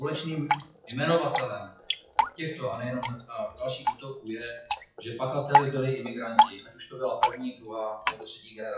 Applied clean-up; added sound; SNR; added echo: classical method WPE with log-MMSE.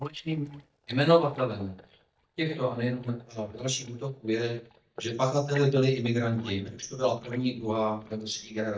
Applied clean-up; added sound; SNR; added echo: neural mask model DeepFilterNet 3.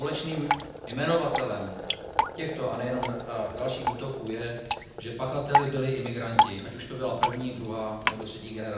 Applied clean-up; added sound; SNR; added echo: none; Drip; 0 dB; reverberation time 0.9 s.